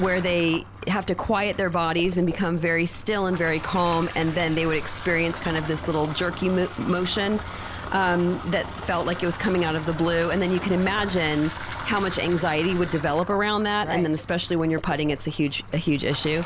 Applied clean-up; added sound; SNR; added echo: none; Bathtub (filling or washing) / Water tap, faucet; 11 dB; none.